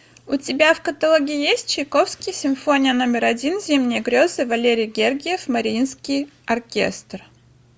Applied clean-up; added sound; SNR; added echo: none; none; none; none.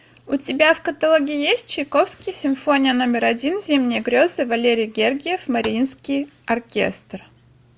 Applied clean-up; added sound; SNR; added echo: none; Tap; 17 dB; none.